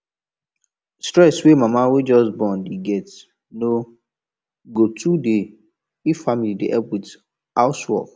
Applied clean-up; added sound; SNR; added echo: none; none; none; none.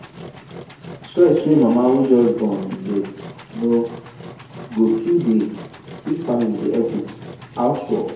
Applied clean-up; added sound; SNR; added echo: none; Engine; 17 dB; reverberation time 2.3 s.